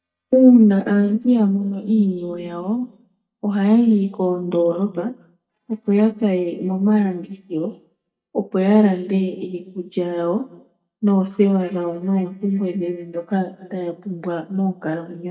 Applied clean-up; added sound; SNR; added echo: neural mask model DeepFilterNet 3.